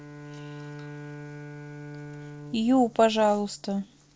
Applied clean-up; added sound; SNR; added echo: neural separator model SepFormer DNS4.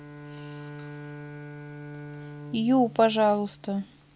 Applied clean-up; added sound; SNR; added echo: none; Bowed string instrument; 13 dB; none.